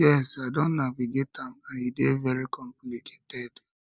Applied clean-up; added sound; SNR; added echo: none; none; none; none.